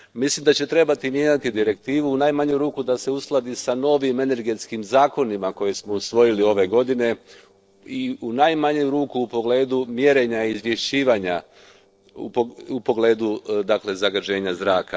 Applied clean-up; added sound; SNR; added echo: neural separator model SepFormer DNS4.